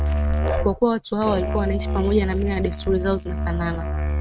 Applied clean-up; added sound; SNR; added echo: neural mask model RNNoise.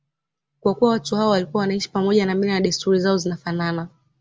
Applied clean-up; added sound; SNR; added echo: none; none; none; none.